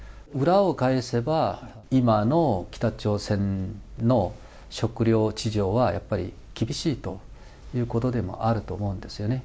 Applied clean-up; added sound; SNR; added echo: none; none; none; none.